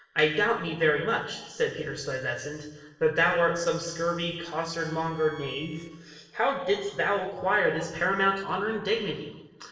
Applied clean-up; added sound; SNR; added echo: neural separator model SepFormer DNS4.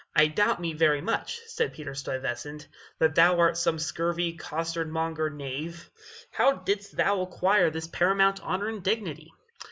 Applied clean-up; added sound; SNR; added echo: none; none; none; none.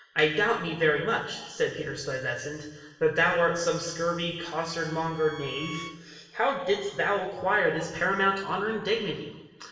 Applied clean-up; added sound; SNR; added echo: none; Bowed string instrument; 19 dB; reverberation time 1.2 s.